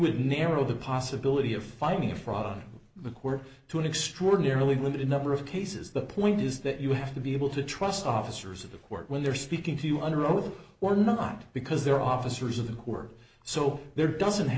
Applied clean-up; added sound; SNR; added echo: none; none; none; none.